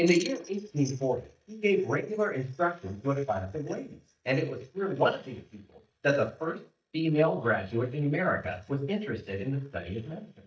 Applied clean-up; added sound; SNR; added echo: neural mask model DeepFilterNet 3.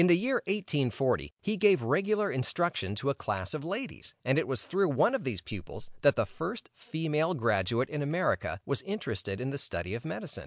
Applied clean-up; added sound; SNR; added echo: none; none; none; none.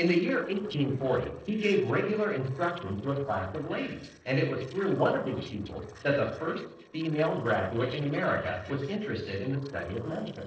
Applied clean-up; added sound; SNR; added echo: neural separator model SepFormer DNS4.